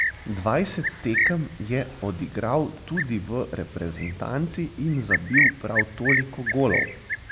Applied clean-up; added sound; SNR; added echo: none; Cricket; -2 dB; none.